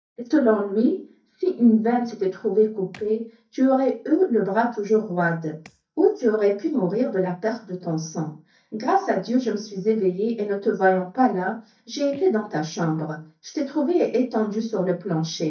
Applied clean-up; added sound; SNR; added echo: neural mask model DeepFilterNet 3.